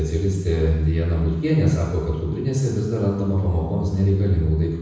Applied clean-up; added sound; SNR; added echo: none; none; none; reverberation time 1.1 s.